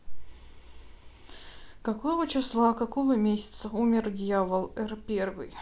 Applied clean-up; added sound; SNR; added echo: none; none; none; none.